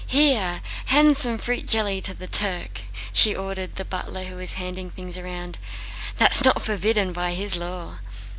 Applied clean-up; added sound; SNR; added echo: none; Mechanical fan; 9 dB; none.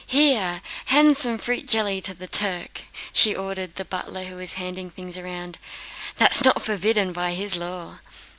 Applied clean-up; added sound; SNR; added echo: none; none; none; none.